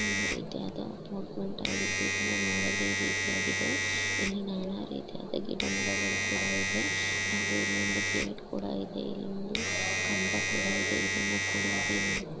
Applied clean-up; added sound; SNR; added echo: none; Domestic sounds, home sounds; -3 dB; none.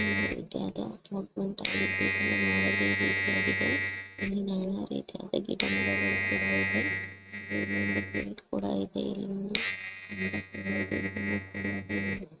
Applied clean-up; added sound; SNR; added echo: neural mask model RNNoise.